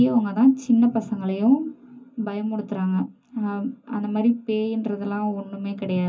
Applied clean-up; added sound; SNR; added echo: none; none; none; reverberation time 0.3 s.